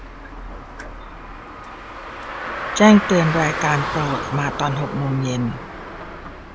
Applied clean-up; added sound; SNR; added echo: none; Car; 7 dB; none.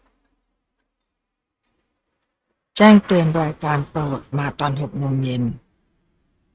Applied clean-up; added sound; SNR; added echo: neural mask model RNNoise.